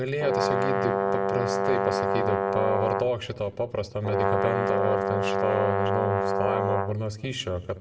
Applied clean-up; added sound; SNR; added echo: none; Brass instrument; -3 dB; reverberation time 1.1 s.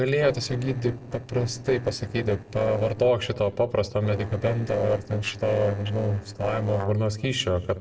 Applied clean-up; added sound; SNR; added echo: neural separator model SepFormer DNS4.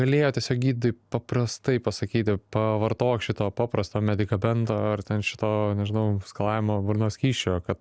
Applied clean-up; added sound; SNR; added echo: none; none; none; none.